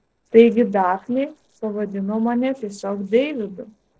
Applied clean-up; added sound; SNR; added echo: neural separator model SepFormer DNS4.